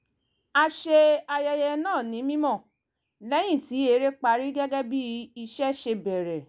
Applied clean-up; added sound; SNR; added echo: none; none; none; none.